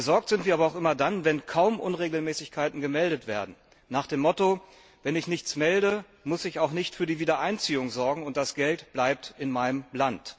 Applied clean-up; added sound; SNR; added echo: none; none; none; none.